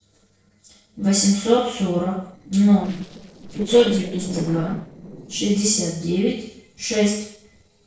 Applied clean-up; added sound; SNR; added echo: neural separator model SepFormer DNS4.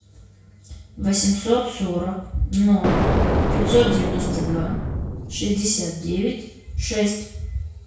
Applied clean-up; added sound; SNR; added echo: none; Explosion; 0 dB; reverberation time 0.6 s.